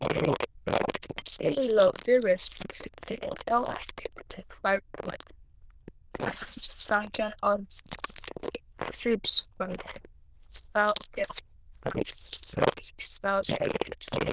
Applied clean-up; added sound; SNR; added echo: neural diffusion model UNIVERSE++.